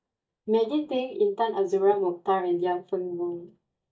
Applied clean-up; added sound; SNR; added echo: neural mask model DeepFilterNet 3.